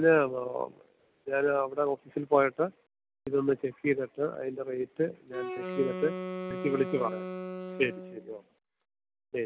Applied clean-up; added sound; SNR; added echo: none; Wind instrument, woodwind instrument; 7 dB; none.